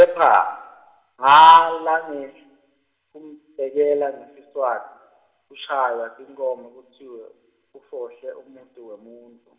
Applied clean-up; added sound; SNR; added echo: none; none; none; reverberation time 0.9 s.